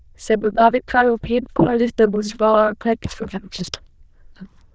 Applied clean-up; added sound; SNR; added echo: neural diffusion model UNIVERSE++.